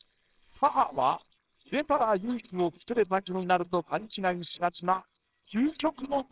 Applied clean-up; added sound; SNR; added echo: neural separator model SepFormer WHAMR!.